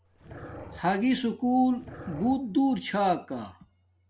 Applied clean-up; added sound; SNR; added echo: none; Dog; 17 dB; none.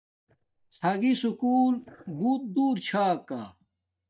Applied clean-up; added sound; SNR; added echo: neural mask model DeepFilterNet 3.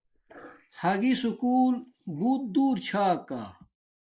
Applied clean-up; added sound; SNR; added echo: neural mask model Resemble Enhance denoiser.